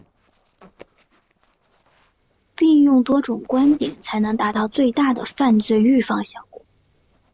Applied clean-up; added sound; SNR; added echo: neural separator model SepFormer DNS4.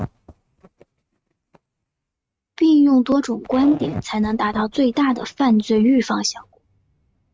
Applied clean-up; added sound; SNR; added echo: neural mask model RNNoise.